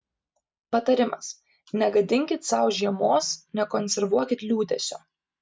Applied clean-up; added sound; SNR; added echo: none; none; none; none.